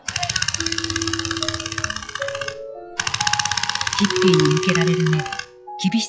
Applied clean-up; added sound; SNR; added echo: classical method log-MMSE.